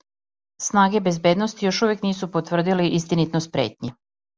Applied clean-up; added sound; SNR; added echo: none; none; none; none.